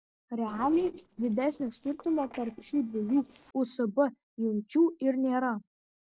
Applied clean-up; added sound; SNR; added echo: neural separator model SepFormer DNS4.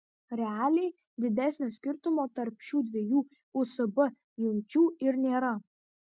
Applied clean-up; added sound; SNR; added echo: none; none; none; none.